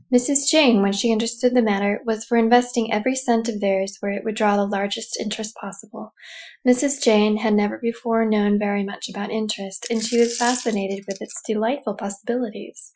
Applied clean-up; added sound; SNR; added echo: classical method Wiener filter.